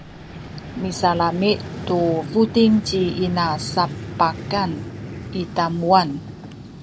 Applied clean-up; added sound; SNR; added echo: none; Vehicle; 11 dB; none.